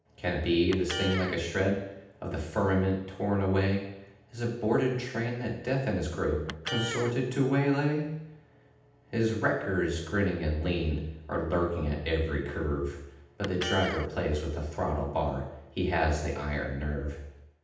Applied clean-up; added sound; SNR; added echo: none; Electric guitar; 12 dB; reverberation time 0.8 s.